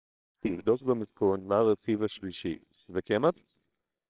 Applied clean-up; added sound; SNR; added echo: neural separator model SepFormer WHAMR!.